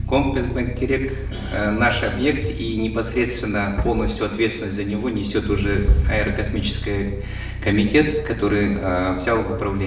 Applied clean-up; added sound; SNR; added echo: none; Bass guitar; 8 dB; reverberation time 0.9 s.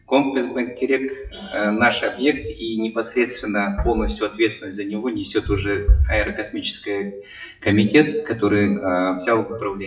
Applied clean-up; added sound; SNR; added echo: classical method WPE with log-MMSE.